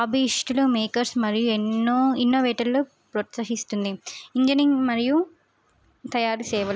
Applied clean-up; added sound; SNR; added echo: none; none; none; none.